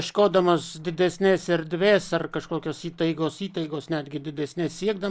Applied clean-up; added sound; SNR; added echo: neural mask model Resemble Enhance denoiser.